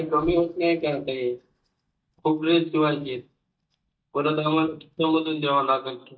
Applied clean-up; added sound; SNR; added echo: neural mask model DeepFilterNet 3.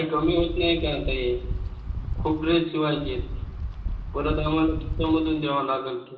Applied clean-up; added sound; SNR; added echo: none; Wind; 5 dB; reverberation time 0.7 s.